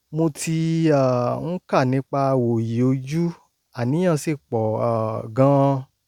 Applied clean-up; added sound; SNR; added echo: none; none; none; none.